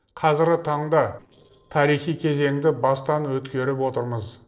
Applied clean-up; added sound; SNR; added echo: neural separator model SepFormer DNS4.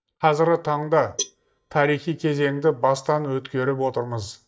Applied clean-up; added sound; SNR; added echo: neural mask model DeepFilterNet 3.